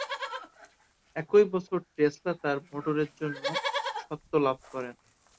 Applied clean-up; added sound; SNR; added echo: none; Livestock, farm animals, working animals; 9 dB; none.